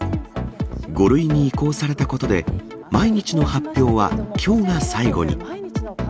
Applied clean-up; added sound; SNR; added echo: none; none; none; none.